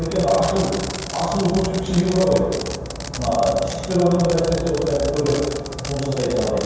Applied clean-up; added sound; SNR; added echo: none; Fireworks; 13 dB; reverberation time 1.2 s.